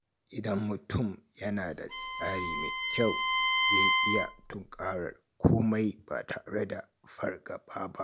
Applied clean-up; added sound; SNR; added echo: none; Bowed string instrument; -4 dB; none.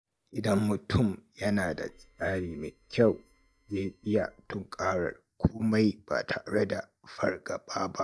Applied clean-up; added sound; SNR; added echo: neural mask model DeepFilterNet 3.